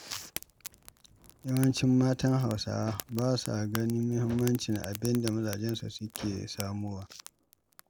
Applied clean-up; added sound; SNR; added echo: none; Fire; 17 dB; none.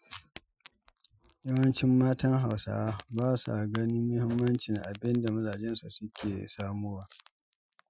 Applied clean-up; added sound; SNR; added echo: classical method Wiener filter.